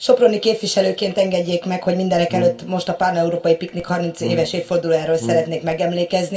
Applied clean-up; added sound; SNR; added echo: none; Brass instrument; 11 dB; reverberation time 0.2 s.